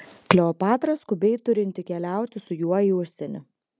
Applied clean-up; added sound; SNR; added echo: none; none; none; none.